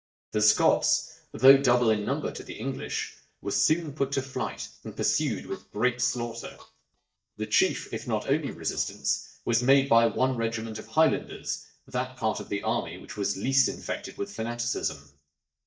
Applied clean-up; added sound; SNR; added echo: neural mask model DeepFilterNet 3.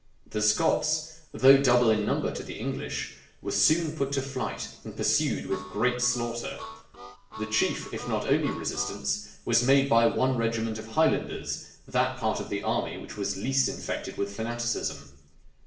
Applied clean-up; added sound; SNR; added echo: none; Harmonica; 15 dB; reverberation time 0.7 s.